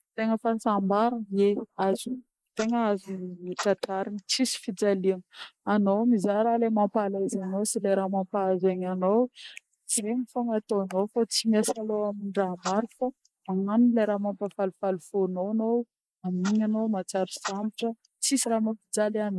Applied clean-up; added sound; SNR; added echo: neural mask model Resemble Enhance denoiser.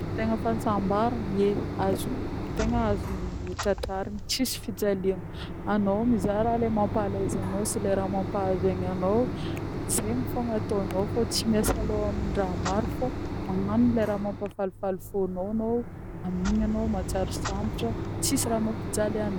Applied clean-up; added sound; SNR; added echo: none; Mechanisms + Clock; 4 dB; none.